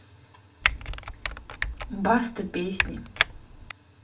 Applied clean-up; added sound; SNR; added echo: none; Typing; -1 dB; reverberation time 0.2 s.